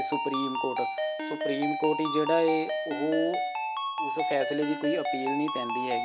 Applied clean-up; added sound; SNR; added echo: none; Ringtone; 1 dB; none.